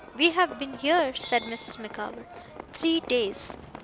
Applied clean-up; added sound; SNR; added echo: none; Livestock, farm animals, working animals; 14 dB; none.